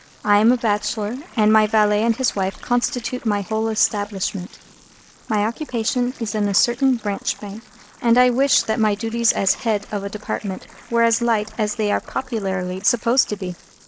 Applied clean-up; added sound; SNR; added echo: neural mask model Resemble Enhance denoiser.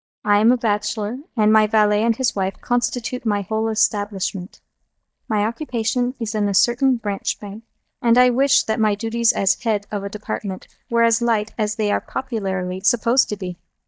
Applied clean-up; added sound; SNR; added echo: neural mask model DeepFilterNet 3.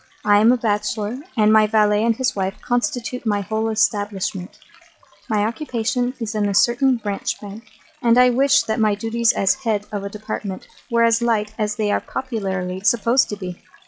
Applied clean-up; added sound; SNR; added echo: classical method log-MMSE.